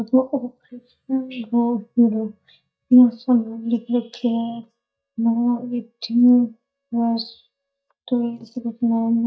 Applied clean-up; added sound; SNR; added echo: neural mask model DeepFilterNet 3.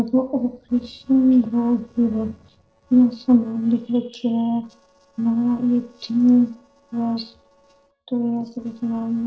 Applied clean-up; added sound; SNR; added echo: neural separator model SepFormer DNS4.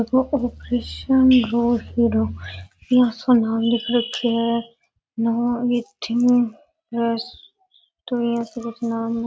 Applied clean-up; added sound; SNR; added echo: none; none; none; none.